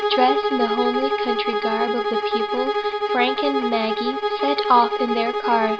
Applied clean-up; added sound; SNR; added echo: none; Bowed string instrument; -1 dB; none.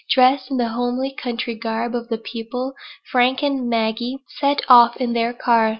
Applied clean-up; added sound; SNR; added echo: none; none; none; none.